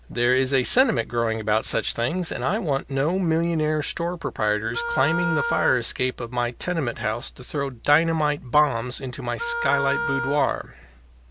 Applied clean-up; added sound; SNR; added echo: none; Wind instrument, woodwind instrument; 6 dB; none.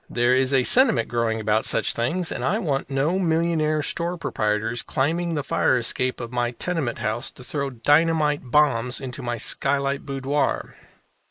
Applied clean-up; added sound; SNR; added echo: neural mask model Resemble Enhance denoiser.